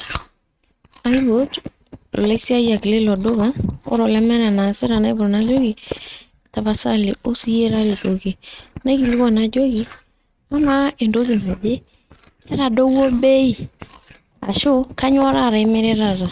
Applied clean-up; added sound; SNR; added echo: neural mask model RNNoise.